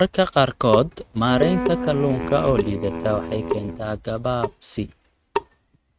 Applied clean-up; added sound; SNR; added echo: neural mask model RNNoise.